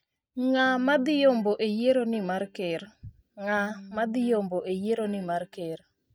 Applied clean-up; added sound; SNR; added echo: neural mask model DeepFilterNet 3.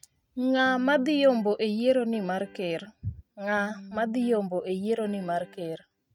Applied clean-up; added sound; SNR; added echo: neural mask model RNNoise.